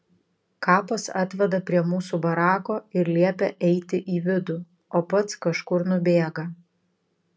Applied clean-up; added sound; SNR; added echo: none; none; none; none.